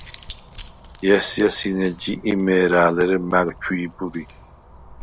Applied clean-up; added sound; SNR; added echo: none; Keys jangling; 17 dB; none.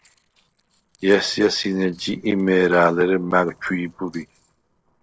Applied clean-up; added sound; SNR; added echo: neural separator model SepFormer DNS4.